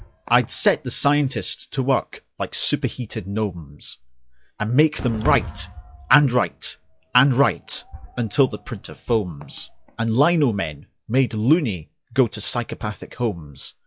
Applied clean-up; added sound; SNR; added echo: classical method log-MMSE.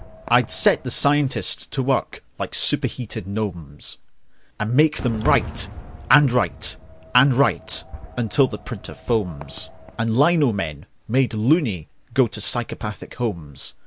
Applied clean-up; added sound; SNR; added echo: none; Fireworks; 16 dB; none.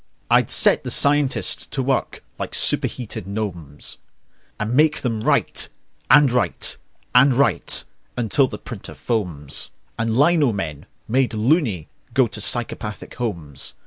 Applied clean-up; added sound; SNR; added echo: none; none; none; none.